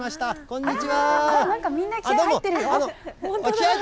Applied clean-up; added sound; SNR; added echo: none; none; none; none.